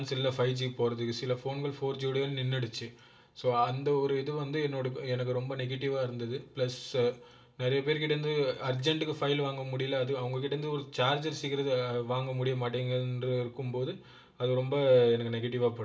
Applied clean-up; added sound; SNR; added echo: none; none; none; reverberation time 0.4 s.